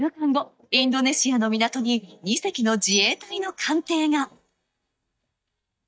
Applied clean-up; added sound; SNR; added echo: neural mask model DeepFilterNet 3.